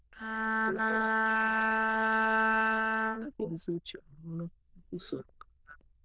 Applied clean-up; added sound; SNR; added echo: neural diffusion model UNIVERSE++.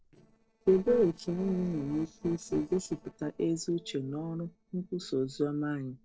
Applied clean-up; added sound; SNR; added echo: neural separator model SepFormer DNS4.